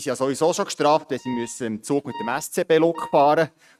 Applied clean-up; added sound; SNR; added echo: neural mask model RNNoise.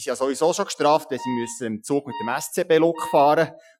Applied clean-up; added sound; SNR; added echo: classical method Wiener filter.